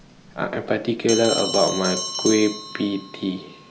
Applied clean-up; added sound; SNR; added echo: none; Bell; 8 dB; none.